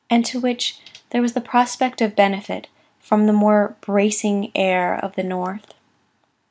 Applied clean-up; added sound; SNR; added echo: none; none; none; none.